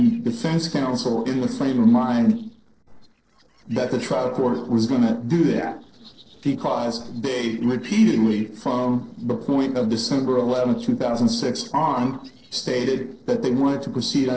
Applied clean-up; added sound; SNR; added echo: neural separator model SepFormer DNS4.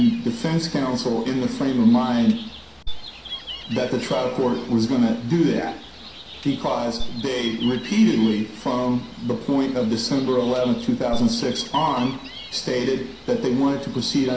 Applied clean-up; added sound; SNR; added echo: none; Gull, seagull; 13 dB; reverberation time 0.5 s.